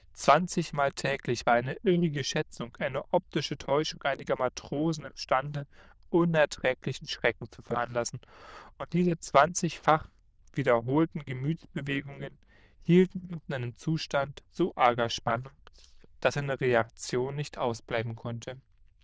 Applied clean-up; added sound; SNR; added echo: neural diffusion model UNIVERSE++.